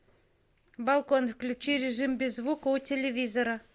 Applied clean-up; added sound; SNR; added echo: none; none; none; none.